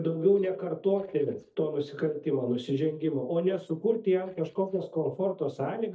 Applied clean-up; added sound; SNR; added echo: neural mask model DeepFilterNet 3.